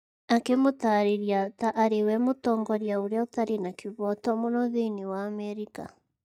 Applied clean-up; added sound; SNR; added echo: neural mask model DeepFilterNet 3.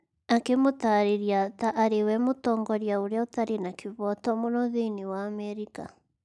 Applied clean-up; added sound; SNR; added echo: none; none; none; none.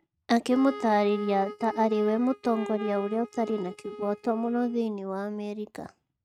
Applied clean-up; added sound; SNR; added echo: neural mask model RNNoise.